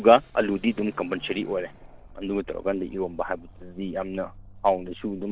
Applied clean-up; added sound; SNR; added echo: none; Car passing by / Accelerating, revving, vroom; 19 dB; none.